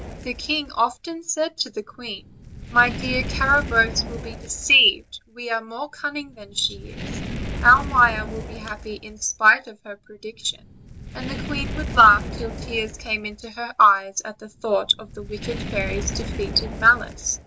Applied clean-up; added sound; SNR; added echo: none; Fire; 10 dB; none.